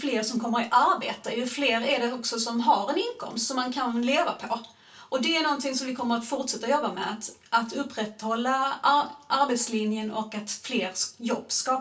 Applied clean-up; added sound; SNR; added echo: none; none; none; reverberation time 0.2 s.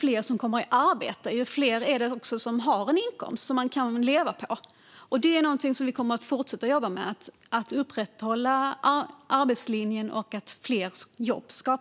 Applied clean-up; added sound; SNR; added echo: none; none; none; none.